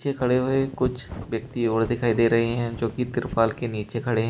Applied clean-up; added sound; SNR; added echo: none; Wind; 15 dB; none.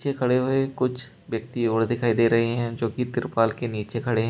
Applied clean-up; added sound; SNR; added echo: none; none; none; none.